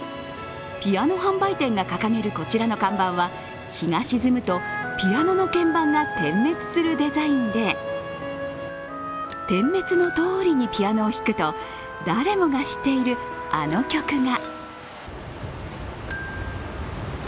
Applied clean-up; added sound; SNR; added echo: none; none; none; none.